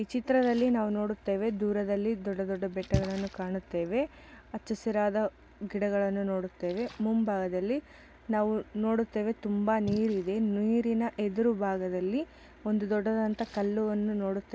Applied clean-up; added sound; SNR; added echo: none; Splash, splatter; 16 dB; none.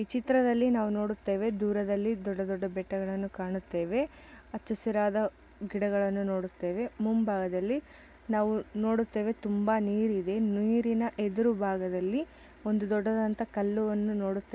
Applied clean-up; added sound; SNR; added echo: none; none; none; none.